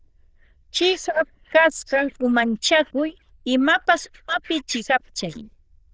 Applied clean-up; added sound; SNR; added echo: neural diffusion model UNIVERSE++.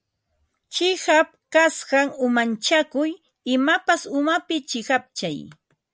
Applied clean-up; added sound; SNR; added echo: none; none; none; none.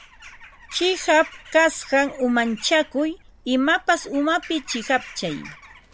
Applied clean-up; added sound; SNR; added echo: none; Bird vocalization, bird call, bird song / Crow; 20 dB; none.